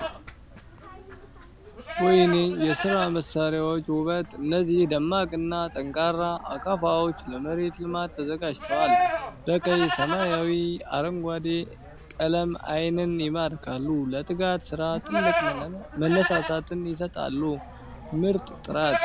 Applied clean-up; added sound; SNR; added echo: none; Livestock, farm animals, working animals; 6 dB; none.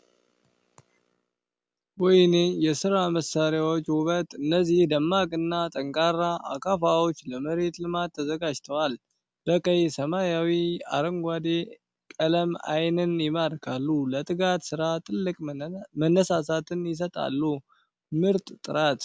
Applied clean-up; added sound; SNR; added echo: none; none; none; none.